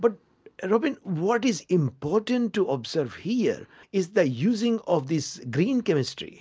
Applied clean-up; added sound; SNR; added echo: none; none; none; none.